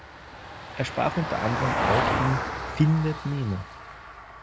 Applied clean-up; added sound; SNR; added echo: none; Vehicle; 3 dB; none.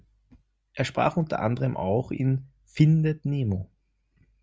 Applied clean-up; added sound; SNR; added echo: none; none; none; none.